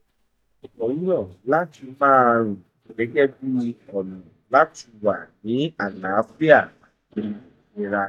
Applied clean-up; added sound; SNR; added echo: neural mask model DeepFilterNet 3.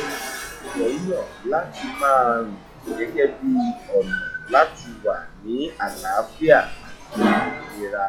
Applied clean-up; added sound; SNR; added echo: classical method log-MMSE.